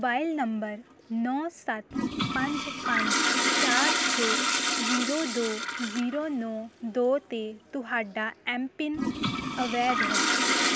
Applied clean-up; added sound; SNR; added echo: none; Toilet flush; -1 dB; none.